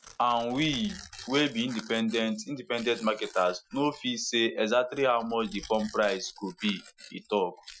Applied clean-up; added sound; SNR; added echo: classical method Wiener filter.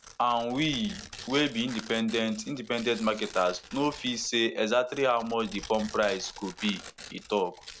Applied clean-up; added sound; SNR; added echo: none; Tearing; 17 dB; none.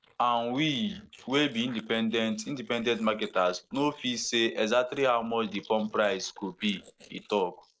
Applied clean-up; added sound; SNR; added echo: neural mask model Resemble Enhance denoiser.